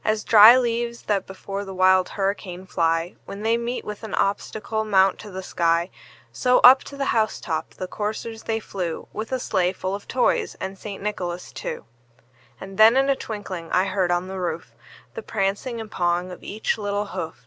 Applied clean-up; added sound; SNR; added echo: none; none; none; none.